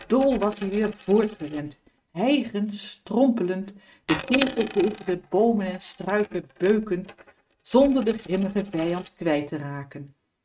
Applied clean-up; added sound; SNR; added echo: neural mask model RNNoise.